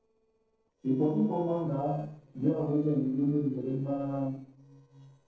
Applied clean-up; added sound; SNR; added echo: neural separator model SepFormer DNS4.